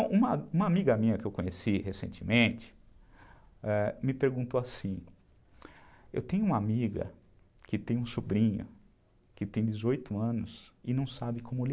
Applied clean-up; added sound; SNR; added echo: none; none; none; none.